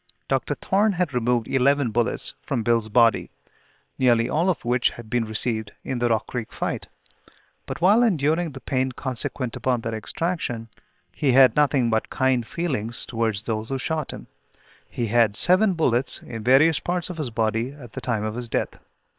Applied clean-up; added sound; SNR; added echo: neural separator model SepFormer WHAM!.